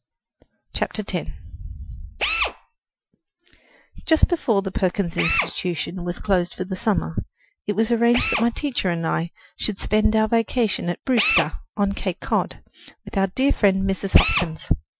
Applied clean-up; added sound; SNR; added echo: classical method Wiener filter.